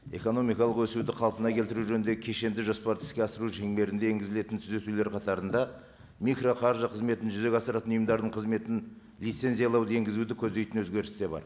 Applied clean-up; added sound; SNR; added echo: none; none; none; none.